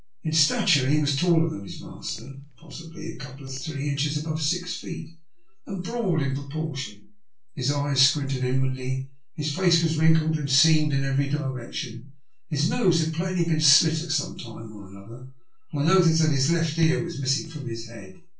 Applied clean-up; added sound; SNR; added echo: neural separator model SepFormer DNS4.